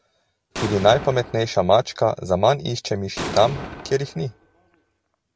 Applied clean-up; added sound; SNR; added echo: none; Explosion; 13 dB; none.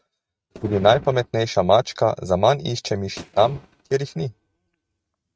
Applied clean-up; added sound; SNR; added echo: neural mask model RNNoise.